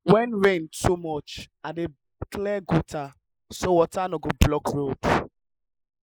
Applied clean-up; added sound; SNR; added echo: neural mask model Resemble Enhance denoiser.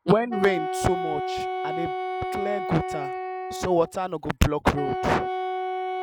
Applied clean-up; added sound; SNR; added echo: none; Wind instrument, woodwind instrument; 4 dB; none.